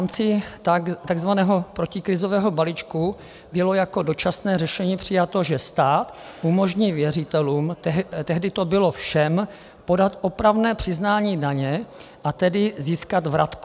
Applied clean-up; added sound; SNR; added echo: none; none; none; none.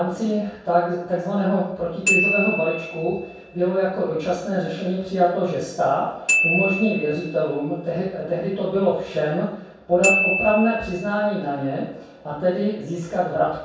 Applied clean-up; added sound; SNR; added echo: none; Glockenspiel; 5 dB; reverberation time 0.7 s.